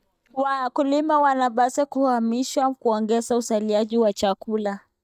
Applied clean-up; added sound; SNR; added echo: neural mask model DeepFilterNet 3.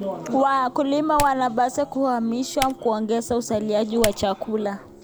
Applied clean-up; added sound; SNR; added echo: none; Typing; 15 dB; none.